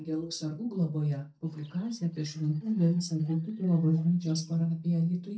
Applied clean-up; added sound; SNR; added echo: neural mask model DeepFilterNet 3.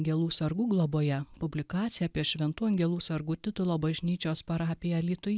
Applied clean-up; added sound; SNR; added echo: none; none; none; none.